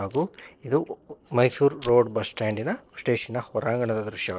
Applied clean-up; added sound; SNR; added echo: neural separator model SepFormer DNS4.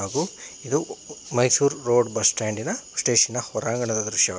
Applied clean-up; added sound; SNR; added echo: none; none; none; none.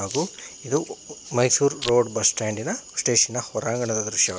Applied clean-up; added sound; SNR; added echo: none; Chewing, mastication; 19 dB; none.